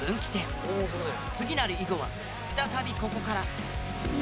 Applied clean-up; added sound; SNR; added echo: none; none; none; none.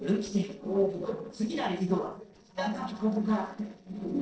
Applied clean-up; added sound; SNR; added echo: neural separator model SepFormer DNS4.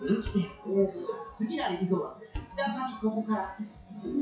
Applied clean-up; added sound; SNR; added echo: classical method WPE with log-MMSE.